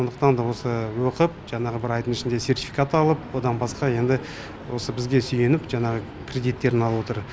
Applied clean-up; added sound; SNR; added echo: none; none; none; none.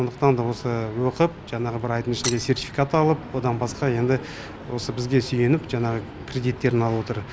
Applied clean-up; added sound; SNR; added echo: none; Shatter; 11 dB; none.